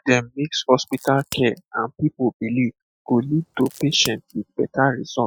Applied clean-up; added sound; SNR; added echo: classical method Wiener filter.